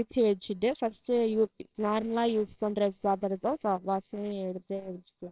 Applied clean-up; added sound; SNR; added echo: neural separator model SepFormer WHAMR!.